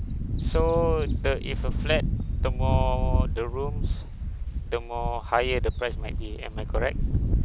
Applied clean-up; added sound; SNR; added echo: none; Wind / Bird; -4 dB; none.